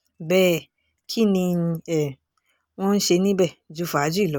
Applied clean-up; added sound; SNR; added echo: none; none; none; none.